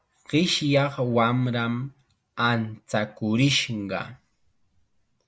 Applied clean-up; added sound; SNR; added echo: none; none; none; none.